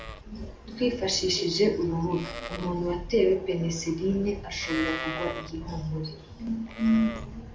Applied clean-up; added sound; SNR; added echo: none; Livestock, farm animals, working animals; 11 dB; reverberation time 0.4 s.